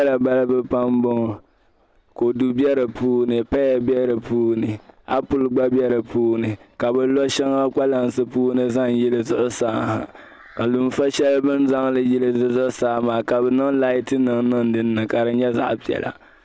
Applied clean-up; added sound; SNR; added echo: none; none; none; none.